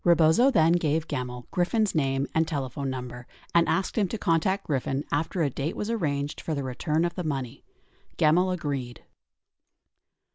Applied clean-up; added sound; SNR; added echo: none; none; none; none.